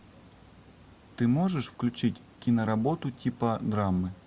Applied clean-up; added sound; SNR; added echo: none; none; none; none.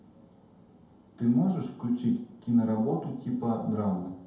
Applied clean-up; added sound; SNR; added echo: none; none; none; reverberation time 0.8 s.